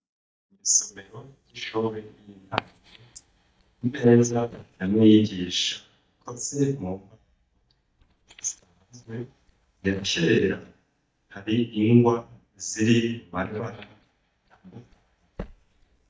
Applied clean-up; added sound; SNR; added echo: neural mask model DeepFilterNet 3.